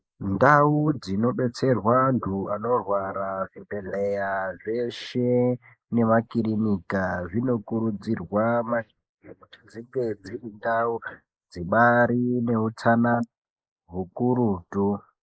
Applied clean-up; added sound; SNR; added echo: neural mask model Resemble Enhance denoiser.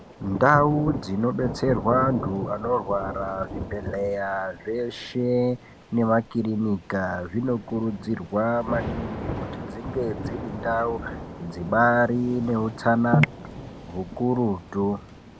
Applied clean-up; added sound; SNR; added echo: none; Thunder / Rain; 10 dB; none.